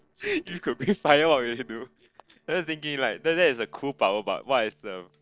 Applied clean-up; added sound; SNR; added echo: neural separator model SepFormer DNS4.